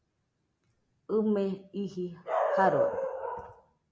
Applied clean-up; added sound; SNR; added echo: none; none; none; none.